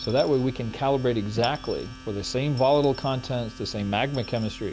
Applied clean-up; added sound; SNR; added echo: none; Coin (dropping) / Dishes, pots, and pans + Domestic sounds, home sounds; 17 dB; none.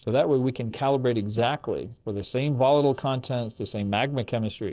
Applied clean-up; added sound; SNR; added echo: neural separator model SepFormer DNS4.